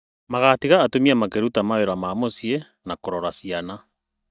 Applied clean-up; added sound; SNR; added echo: neural mask model DeepFilterNet 3.